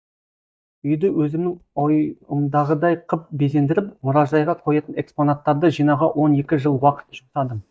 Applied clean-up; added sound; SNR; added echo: neural mask model DeepFilterNet 3.